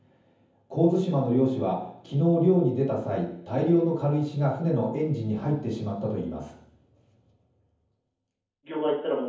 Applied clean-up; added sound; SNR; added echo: none; none; none; reverberation time 0.7 s.